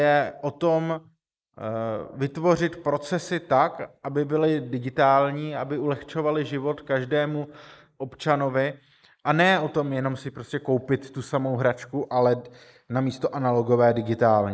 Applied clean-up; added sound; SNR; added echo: neural mask model Resemble Enhance denoiser.